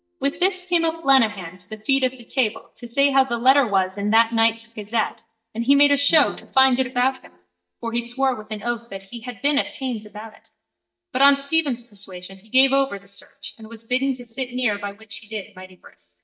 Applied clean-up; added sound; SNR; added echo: neural mask model DeepFilterNet 3.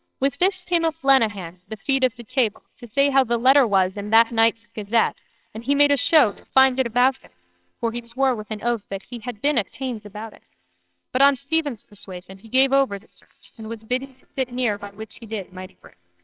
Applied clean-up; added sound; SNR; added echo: neural separator model SepFormer WHAMR!.